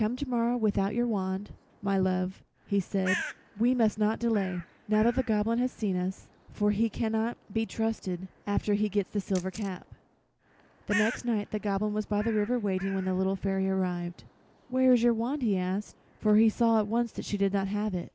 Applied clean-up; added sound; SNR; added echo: none; Bird + Camera; 17 dB; none.